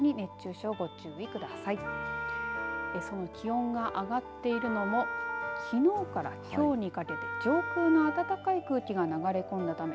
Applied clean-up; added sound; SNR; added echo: none; Wind instrument, woodwind instrument; 7 dB; none.